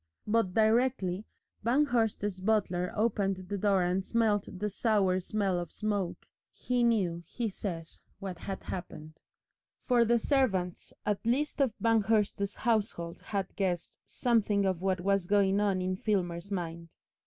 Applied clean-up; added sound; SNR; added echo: none; none; none; none.